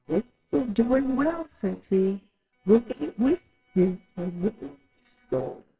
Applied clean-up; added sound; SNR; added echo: neural separator model SepFormer WHAMR!.